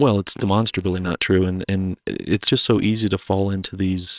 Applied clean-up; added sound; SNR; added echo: neural separator model SepFormer WHAMR!.